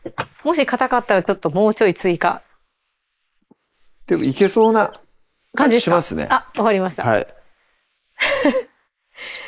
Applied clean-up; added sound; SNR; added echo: neural mask model Resemble Enhance denoiser.